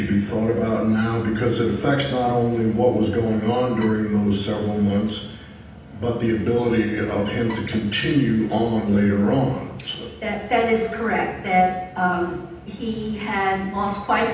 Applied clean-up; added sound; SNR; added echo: none; Bowed string instrument; 19 dB; reverberation time 0.9 s.